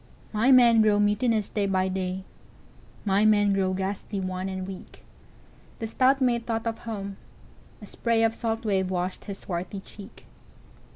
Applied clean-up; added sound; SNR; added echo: none; none; none; none.